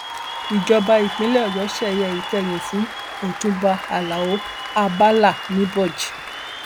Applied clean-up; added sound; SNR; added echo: none; Applause / Cheering; 9 dB; none.